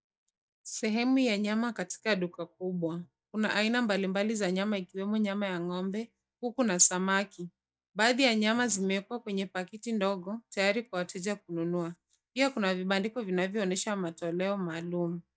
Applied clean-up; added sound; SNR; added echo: neural mask model DeepFilterNet 3.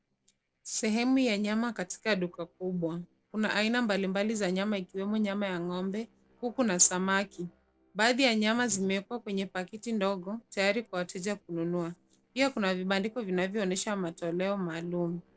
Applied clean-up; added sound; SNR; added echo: neural separator model SepFormer DNS4.